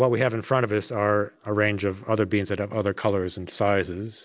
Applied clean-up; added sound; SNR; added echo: none; none; none; none.